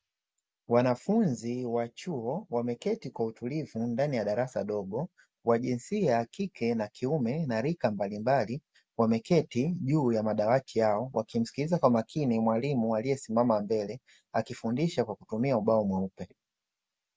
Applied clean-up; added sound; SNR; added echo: none; none; none; none.